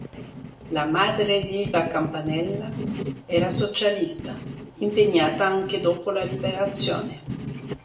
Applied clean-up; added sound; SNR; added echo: none; Writing; 10 dB; reverberation time 0.2 s.